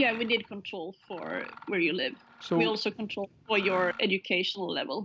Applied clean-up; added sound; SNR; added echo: none; Mechanisms; 18 dB; none.